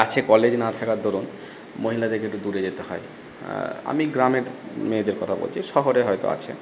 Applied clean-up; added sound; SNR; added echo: none; none; none; none.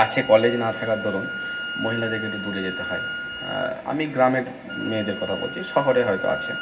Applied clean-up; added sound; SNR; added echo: none; Wind instrument, woodwind instrument; 9 dB; reverberation time 0.4 s.